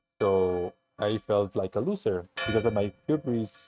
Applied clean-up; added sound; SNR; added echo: neural mask model RNNoise.